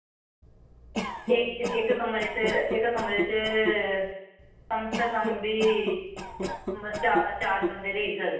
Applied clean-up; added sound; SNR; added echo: none; Cough; 6 dB; reverberation time 0.9 s.